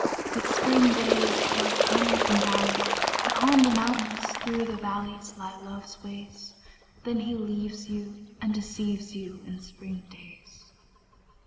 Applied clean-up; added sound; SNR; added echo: none; Bird; 1 dB; reverberation time 3.0 s.